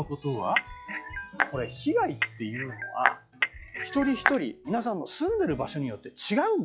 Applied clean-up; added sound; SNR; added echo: classical method log-MMSE.